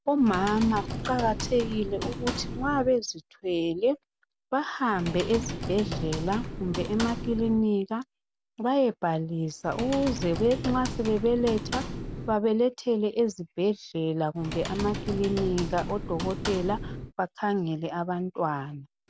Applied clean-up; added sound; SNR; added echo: none; Computer keyboard; 9 dB; none.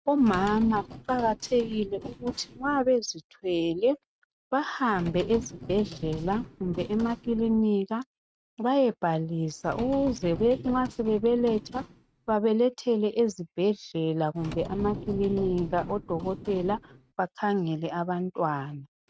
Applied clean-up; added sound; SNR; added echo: neural mask model RNNoise.